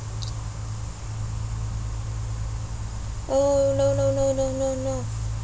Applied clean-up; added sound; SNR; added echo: none; none; none; none.